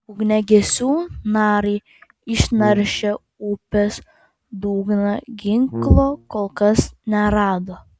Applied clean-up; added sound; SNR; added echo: none; Brass instrument; 10 dB; none.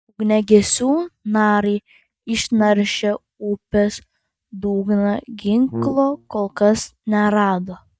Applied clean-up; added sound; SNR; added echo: neural mask model DeepFilterNet 3.